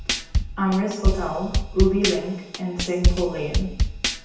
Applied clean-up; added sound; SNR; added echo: none; Drum / Drum kit; -1 dB; reverberation time 0.9 s.